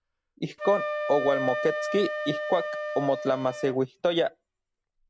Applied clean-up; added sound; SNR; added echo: none; Wind instrument, woodwind instrument; 5 dB; none.